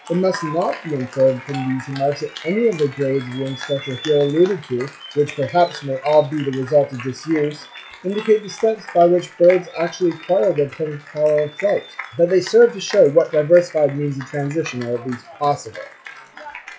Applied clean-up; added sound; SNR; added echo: classical method log-MMSE.